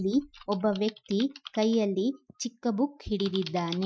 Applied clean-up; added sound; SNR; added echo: classical method Wiener filter.